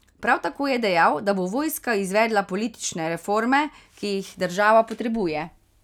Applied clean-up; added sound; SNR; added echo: none; none; none; none.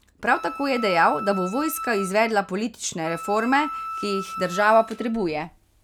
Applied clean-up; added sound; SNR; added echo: none; Wind instrument, woodwind instrument; 10 dB; none.